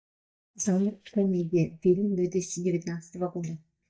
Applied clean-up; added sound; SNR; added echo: neural mask model DeepFilterNet 3.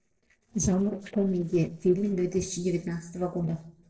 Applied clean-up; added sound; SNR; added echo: neural separator model SepFormer DNS4.